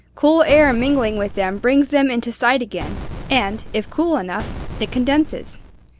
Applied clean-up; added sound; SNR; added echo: none; Boom; 12 dB; none.